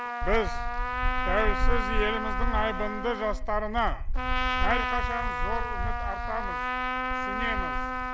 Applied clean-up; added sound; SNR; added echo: none; Trumpet; 4 dB; none.